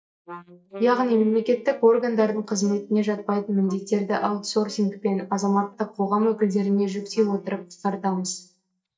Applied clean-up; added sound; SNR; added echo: neural mask model DeepFilterNet 3.